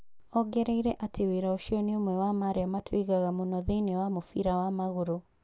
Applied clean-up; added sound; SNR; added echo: none; none; none; none.